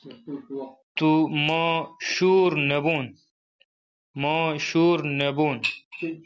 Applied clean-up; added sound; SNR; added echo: none; none; none; none.